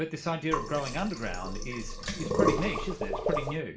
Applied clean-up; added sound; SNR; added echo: none; Sink (filling or washing); -2 dB; reverberation time 0.8 s.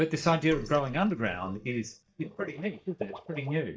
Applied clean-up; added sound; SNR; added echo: neural mask model DeepFilterNet 3.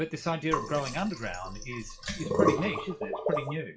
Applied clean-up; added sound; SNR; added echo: classical method WPE with log-MMSE.